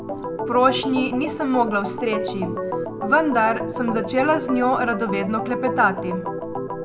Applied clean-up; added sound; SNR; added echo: none; Organ; 5 dB; none.